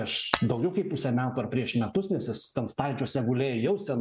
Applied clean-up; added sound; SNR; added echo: none; Shatter; 8 dB; none.